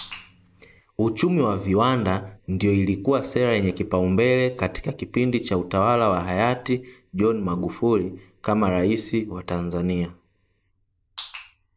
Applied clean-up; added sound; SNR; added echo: none; none; none; none.